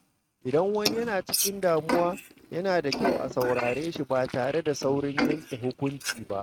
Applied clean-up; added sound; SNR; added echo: neural mask model RNNoise.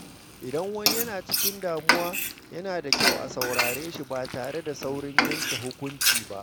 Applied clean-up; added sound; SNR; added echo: none; Frying (food); -4 dB; none.